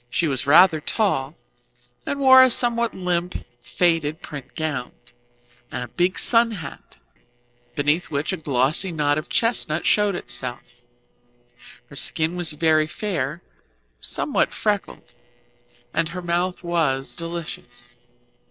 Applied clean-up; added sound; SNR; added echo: neural separator model SepFormer DNS4.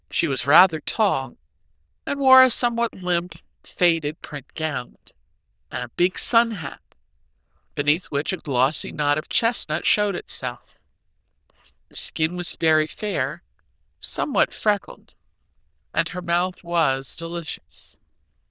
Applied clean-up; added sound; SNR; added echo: neural diffusion model UNIVERSE++.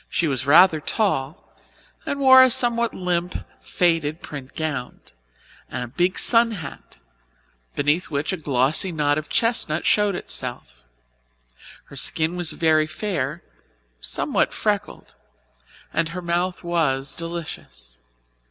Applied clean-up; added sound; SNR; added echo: none; none; none; none.